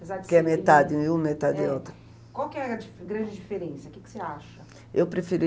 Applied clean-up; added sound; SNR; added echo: none; none; none; none.